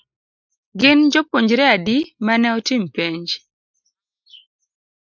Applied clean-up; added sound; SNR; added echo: neural mask model Resemble Enhance denoiser.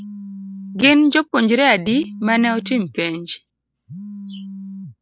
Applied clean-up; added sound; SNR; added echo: none; Telephone; 15 dB; none.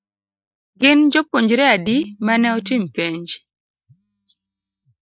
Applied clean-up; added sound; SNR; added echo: neural mask model DeepFilterNet 3.